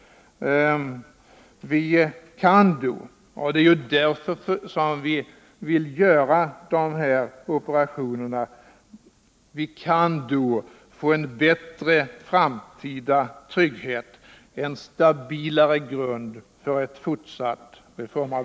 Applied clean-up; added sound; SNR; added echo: none; none; none; none.